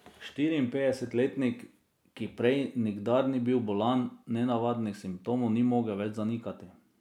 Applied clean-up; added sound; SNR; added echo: none; none; none; none.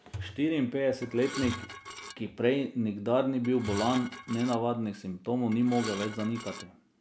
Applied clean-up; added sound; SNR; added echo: none; Dishes, pots, and pans / Glass + Thump, thud; 11 dB; none.